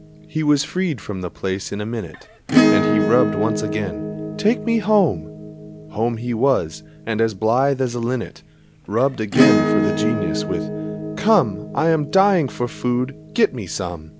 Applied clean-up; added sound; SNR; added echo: none; Acoustic guitar / Strum; 3 dB; none.